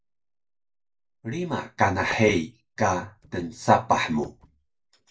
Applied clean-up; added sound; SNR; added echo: neural separator model SepFormer DNS4.